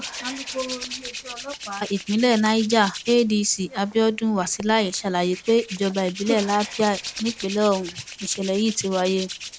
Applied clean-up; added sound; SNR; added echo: none; Hands; 13 dB; none.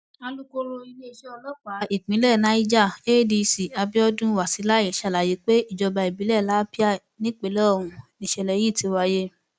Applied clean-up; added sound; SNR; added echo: none; none; none; none.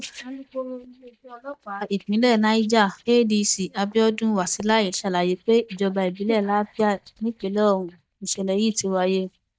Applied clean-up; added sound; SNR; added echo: neural mask model DeepFilterNet 3.